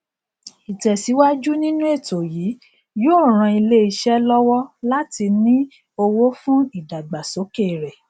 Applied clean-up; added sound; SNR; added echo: none; none; none; none.